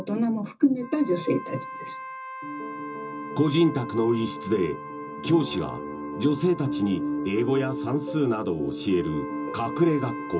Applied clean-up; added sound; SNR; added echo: none; Wind instrument, woodwind instrument; 14 dB; reverberation time 0.2 s.